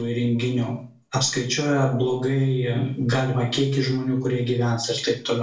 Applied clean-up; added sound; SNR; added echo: none; none; none; reverberation time 0.3 s.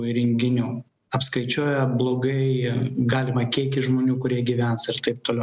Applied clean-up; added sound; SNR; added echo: none; none; none; none.